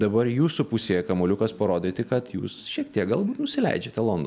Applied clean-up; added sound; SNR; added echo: none; none; none; none.